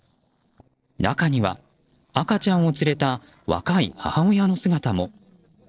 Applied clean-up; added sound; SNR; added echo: neural separator model SepFormer DNS4.